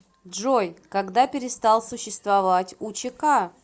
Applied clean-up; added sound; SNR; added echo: none; none; none; none.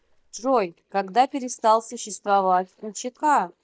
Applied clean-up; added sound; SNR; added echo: neural mask model DeepFilterNet 3.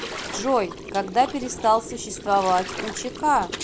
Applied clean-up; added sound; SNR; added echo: none; Gurgling; 11 dB; none.